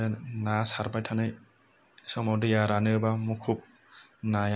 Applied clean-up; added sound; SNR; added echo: none; none; none; none.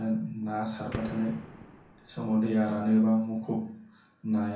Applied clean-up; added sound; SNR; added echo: none; Gunshot, gunfire; 16 dB; reverberation time 0.6 s.